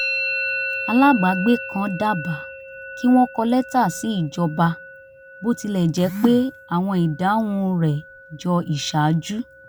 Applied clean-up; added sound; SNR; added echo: none; Musical instrument; 11 dB; none.